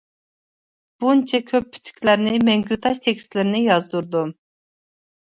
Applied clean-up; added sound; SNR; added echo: none; none; none; none.